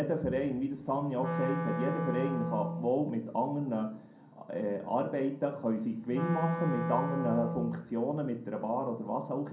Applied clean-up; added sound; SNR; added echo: none; Wind instrument, woodwind instrument; 3 dB; reverberation time 0.6 s.